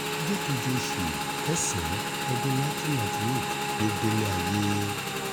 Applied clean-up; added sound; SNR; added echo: none; Motorcycle / Engine; -1 dB; none.